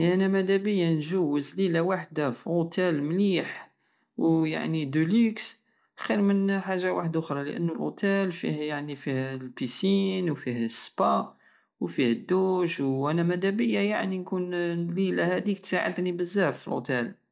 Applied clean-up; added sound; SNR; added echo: none; none; none; none.